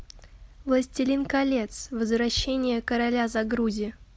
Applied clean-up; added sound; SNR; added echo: none; none; none; none.